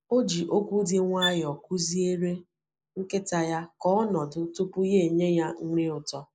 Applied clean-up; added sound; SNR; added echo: neural mask model Resemble Enhance denoiser.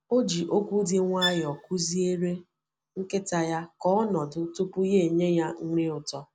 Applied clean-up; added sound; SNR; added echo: none; Bowed string instrument; 7 dB; none.